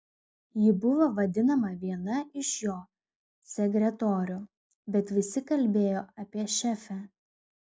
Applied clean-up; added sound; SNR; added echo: none; none; none; none.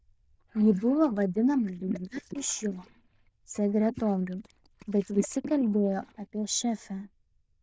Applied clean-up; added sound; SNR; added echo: neural diffusion model UNIVERSE++.